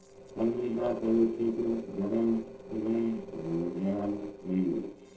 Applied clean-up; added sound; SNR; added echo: neural separator model SepFormer DNS4.